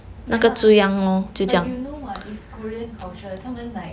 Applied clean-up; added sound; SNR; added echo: none; none; none; none.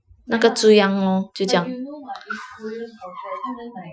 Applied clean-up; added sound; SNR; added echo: classical method Wiener filter.